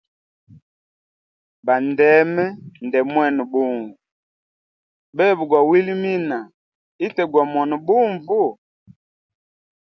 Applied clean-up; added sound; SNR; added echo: none; none; none; none.